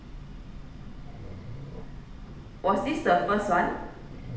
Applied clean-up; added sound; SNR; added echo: none; Train; 10 dB; reverberation time 0.8 s.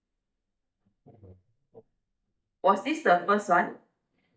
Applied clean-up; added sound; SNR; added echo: neural mask model DeepFilterNet 3.